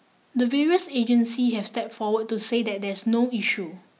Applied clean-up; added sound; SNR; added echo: none; none; none; none.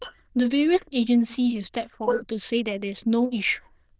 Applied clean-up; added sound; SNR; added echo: neural diffusion model UNIVERSE++.